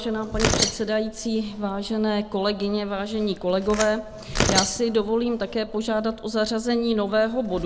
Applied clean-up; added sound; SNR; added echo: none; Tearing; 7 dB; none.